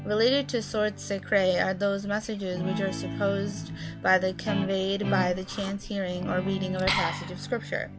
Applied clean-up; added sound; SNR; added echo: none; Liquid + Guitar; 6 dB; none.